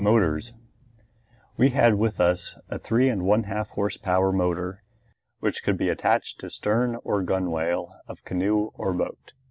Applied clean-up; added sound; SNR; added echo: none; none; none; none.